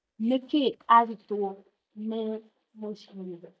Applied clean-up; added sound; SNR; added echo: neural mask model DeepFilterNet 3.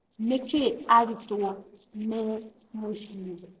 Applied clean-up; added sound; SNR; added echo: neural separator model SepFormer DNS4.